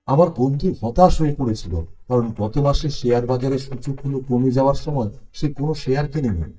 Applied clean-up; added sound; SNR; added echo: neural mask model DeepFilterNet 3.